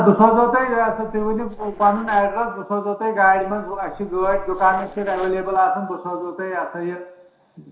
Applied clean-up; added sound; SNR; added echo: neural separator model SepFormer DNS4.